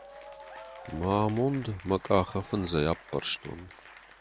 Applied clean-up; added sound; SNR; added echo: none; Applause / Cheering; 18 dB; none.